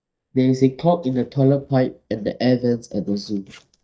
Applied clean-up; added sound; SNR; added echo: neural mask model DeepFilterNet 3.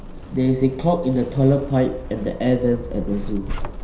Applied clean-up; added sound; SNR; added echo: none; Zipper (clothing); 9 dB; reverberation time 0.5 s.